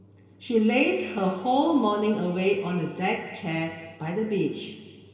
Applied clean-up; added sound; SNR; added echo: none; none; none; reverberation time 2.2 s.